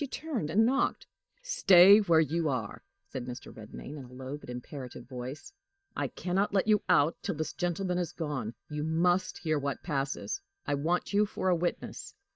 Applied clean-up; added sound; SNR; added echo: neural mask model DeepFilterNet 3.